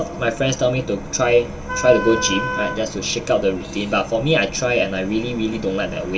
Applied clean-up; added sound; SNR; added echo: none; Wind instrument, woodwind instrument; 6 dB; reverberation time 0.2 s.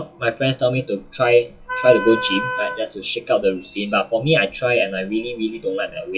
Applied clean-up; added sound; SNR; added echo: classical method WPE with log-MMSE.